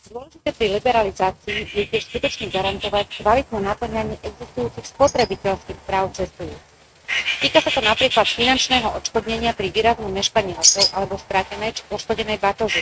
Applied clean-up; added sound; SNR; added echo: neural mask model RNNoise.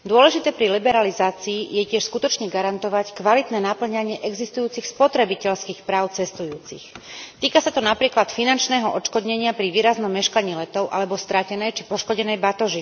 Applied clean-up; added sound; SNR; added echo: none; none; none; none.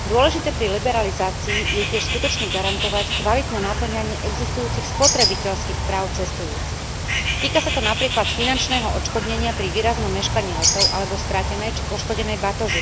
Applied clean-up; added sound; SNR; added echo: none; Bird; -1 dB; none.